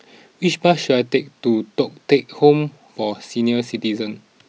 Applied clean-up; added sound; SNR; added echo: none; none; none; none.